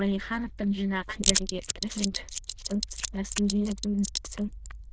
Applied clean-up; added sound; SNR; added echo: neural diffusion model UNIVERSE++.